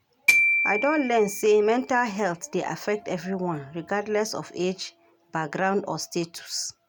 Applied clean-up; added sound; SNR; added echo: none; Glockenspiel; 1 dB; none.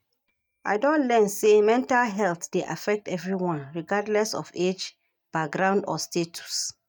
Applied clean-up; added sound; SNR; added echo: neural mask model DeepFilterNet 3.